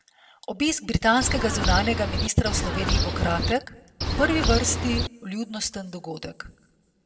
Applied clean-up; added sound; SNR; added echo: none; Bird; -2 dB; reverberation time 0.8 s.